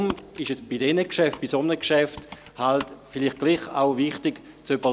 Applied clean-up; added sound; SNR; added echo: none; Computer keyboard; 16 dB; none.